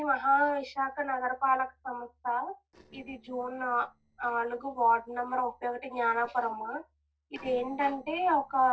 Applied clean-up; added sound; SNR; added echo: neural separator model SepFormer DNS4.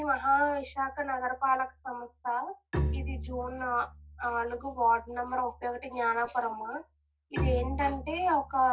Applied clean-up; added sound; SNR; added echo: none; Bowed string instrument; 8 dB; reverberation time 0.1 s.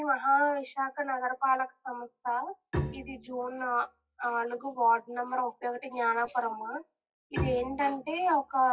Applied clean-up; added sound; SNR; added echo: classical method WPE with log-MMSE.